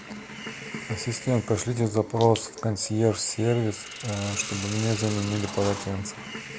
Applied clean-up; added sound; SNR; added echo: none; Hiss; 11 dB; none.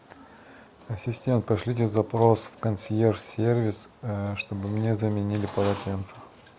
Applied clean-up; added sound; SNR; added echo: none; none; none; none.